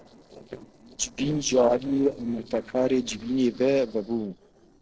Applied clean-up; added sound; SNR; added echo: neural separator model SepFormer DNS4.